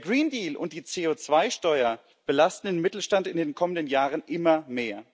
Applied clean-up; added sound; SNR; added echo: none; none; none; none.